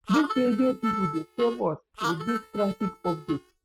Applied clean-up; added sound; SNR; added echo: neural mask model RNNoise.